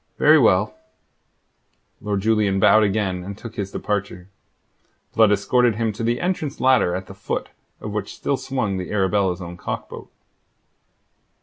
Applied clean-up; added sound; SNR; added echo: none; none; none; none.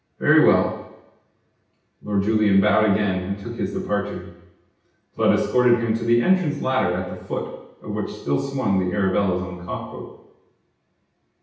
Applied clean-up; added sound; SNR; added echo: none; none; none; reverberation time 0.9 s.